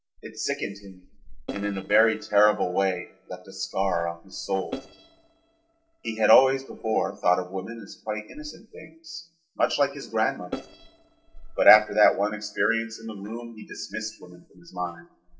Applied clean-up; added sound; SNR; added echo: neural separator model SepFormer DNS4.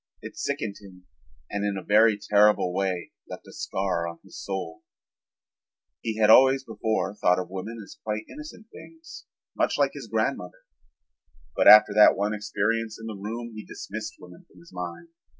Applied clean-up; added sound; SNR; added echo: none; none; none; none.